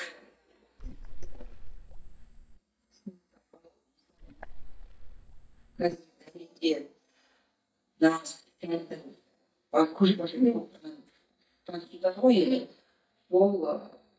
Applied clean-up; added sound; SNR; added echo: neural mask model DeepFilterNet 3.